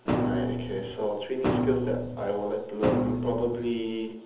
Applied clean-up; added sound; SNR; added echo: none; Thump, thud; 0 dB; reverberation time 0.7 s.